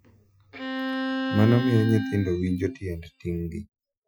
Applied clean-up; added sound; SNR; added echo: classical method Wiener filter.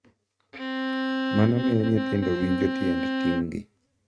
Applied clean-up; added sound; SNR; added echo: neural mask model RNNoise.